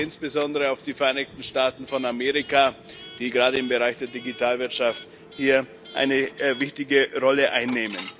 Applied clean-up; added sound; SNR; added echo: none; Coin (dropping) / Alarm; 17 dB; none.